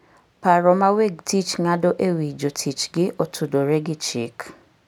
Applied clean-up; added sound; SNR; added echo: none; none; none; none.